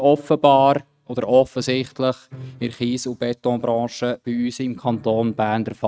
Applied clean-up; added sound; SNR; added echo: neural mask model RNNoise.